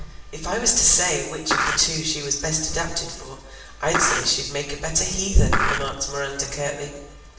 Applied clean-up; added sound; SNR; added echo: none; Skateboard; 1 dB; reverberation time 1.0 s.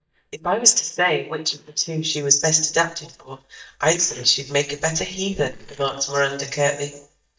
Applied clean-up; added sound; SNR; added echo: neural mask model DeepFilterNet 3.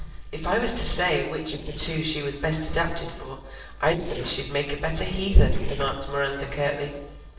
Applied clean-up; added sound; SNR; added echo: neural separator model SepFormer DNS4.